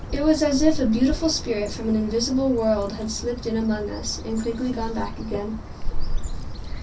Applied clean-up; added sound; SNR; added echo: none; Bird; 4 dB; reverberation time 0.3 s.